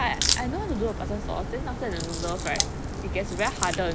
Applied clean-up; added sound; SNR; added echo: none; Crack; -1 dB; none.